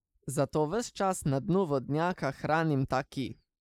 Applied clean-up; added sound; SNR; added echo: neural mask model Resemble Enhance denoiser.